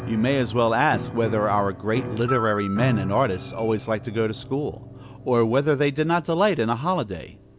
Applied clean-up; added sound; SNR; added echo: none; Piano + Glockenspiel; 11 dB; none.